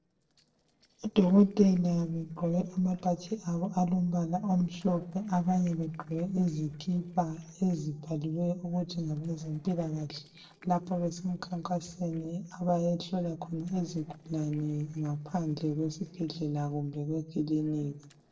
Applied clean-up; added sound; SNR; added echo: neural separator model SepFormer DNS4.